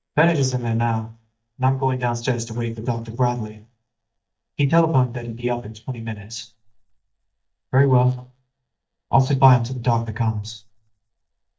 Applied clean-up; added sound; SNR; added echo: neural mask model DeepFilterNet 3.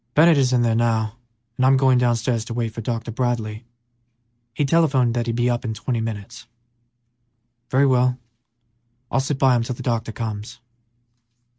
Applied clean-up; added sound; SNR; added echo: none; none; none; none.